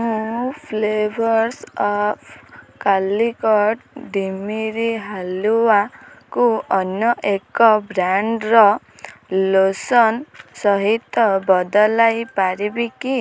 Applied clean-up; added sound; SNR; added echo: none; none; none; none.